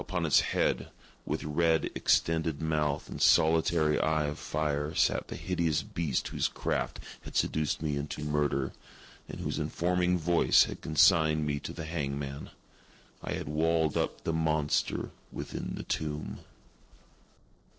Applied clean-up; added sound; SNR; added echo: neural separator model SepFormer DNS4.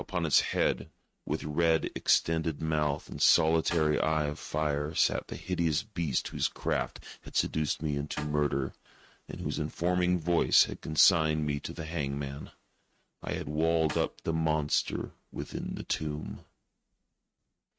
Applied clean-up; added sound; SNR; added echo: neural mask model RNNoise.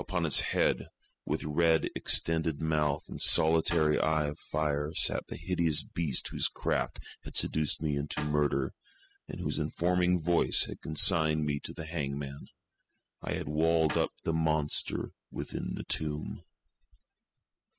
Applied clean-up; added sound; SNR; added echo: classical method spectral subtraction.